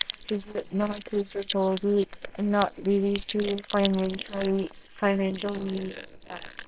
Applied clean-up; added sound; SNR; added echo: neural separator model SepFormer WHAMR!.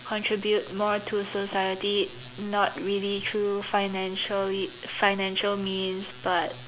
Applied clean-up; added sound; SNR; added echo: none; none; none; none.